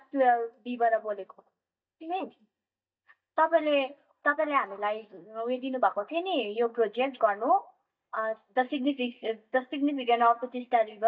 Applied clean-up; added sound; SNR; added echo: neural mask model DeepFilterNet 3.